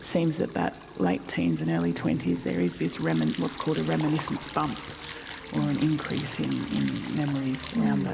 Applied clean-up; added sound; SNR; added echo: none; Liquid; 15 dB; none.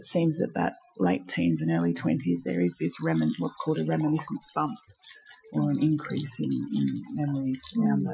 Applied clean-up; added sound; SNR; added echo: classical method Wiener filter.